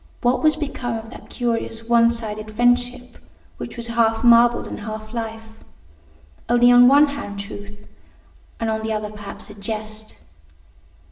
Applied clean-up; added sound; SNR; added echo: none; none; none; reverberation time 0.8 s.